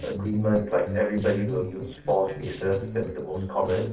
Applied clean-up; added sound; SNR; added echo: neural separator model SepFormer DNS4.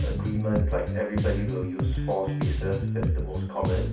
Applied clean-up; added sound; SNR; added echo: none; Bass guitar; -4 dB; reverberation time 0.6 s.